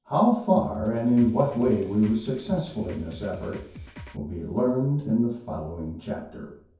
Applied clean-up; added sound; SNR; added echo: none; Drum kit; 17 dB; reverberation time 0.6 s.